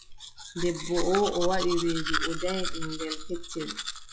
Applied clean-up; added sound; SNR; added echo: classical method log-MMSE.